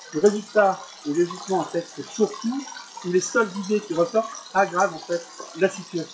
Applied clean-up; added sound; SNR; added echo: classical method WPE with log-MMSE.